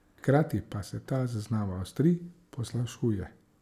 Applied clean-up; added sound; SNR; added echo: none; none; none; none.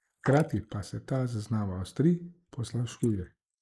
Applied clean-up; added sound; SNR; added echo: neural mask model Resemble Enhance denoiser.